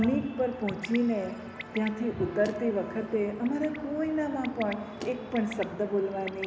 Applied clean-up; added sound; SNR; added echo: none; Bird + Motor vehicle (road); 16 dB; none.